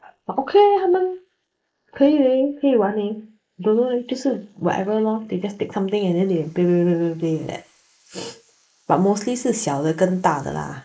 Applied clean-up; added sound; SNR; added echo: neural mask model Resemble Enhance denoiser.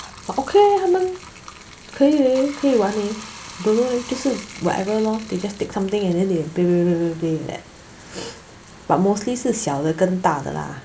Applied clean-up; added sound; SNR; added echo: none; Bathtub (filling or washing); 20 dB; none.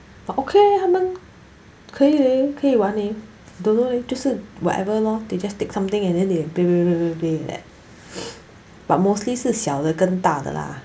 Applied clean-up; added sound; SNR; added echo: none; none; none; none.